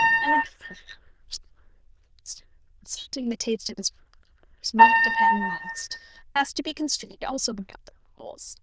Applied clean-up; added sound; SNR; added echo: neural diffusion model UNIVERSE++.